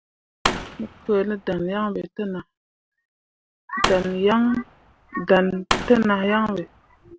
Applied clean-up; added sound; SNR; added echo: none; Fireworks; 7 dB; none.